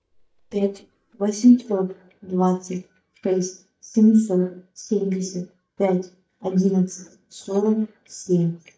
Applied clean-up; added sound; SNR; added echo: neural mask model DeepFilterNet 3.